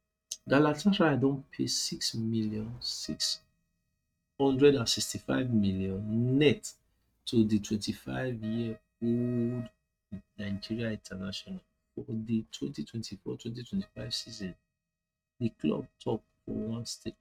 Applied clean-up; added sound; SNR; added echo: neural mask model RNNoise.